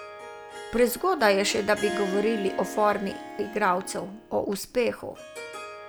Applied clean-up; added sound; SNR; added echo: none; Harp; 11 dB; none.